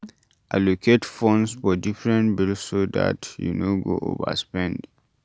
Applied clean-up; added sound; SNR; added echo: none; none; none; none.